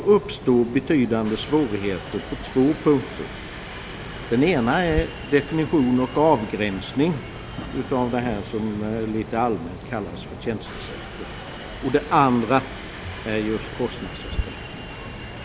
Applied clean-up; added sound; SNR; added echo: none; Subway, metro, underground; 11 dB; none.